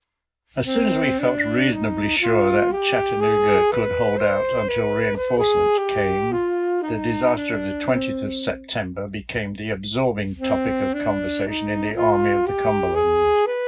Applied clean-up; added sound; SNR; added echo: none; Wind instrument, woodwind instrument; -2 dB; reverberation time 0.4 s.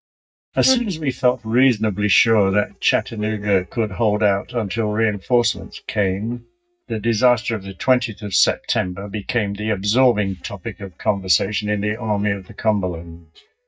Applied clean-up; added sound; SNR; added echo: neural mask model DeepFilterNet 3.